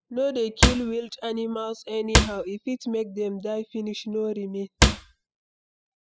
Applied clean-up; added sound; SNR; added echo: classical method spectral subtraction.